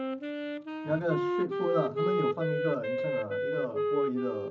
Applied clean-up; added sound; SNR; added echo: none; Wind instrument, woodwind instrument; -2 dB; reverberation time 0.4 s.